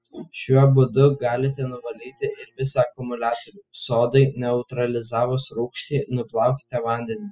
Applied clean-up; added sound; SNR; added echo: classical method spectral subtraction.